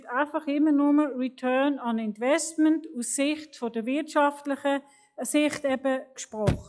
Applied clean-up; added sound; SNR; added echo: classical method log-MMSE.